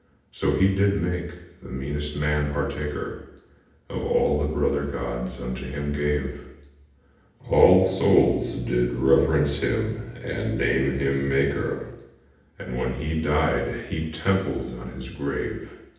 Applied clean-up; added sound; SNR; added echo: none; none; none; reverberation time 0.9 s.